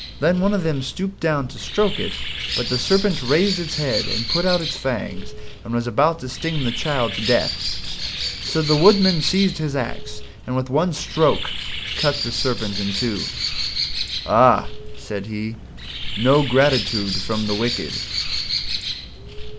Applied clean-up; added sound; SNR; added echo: none; Bird; 5 dB; none.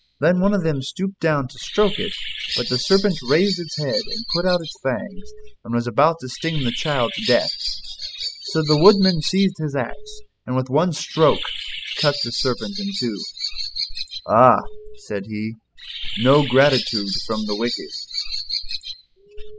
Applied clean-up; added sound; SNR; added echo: classical method spectral subtraction.